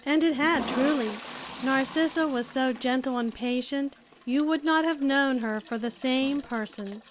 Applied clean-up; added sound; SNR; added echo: none; Toilet flush; 14 dB; none.